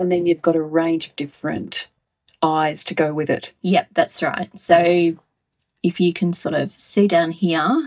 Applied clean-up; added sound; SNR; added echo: neural mask model DeepFilterNet 3.